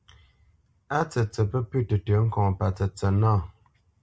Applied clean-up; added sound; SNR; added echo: none; none; none; none.